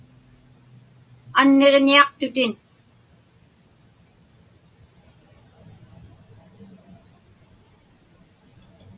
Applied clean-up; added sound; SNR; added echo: none; none; none; none.